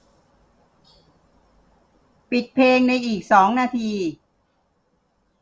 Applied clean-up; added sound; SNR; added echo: none; none; none; none.